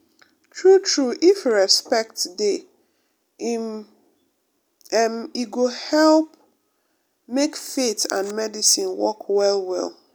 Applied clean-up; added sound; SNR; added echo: none; none; none; none.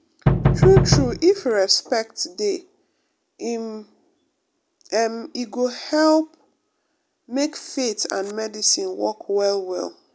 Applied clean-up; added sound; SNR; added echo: none; Knock; -4 dB; none.